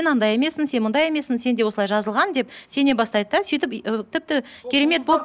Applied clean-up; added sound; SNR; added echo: none; none; none; none.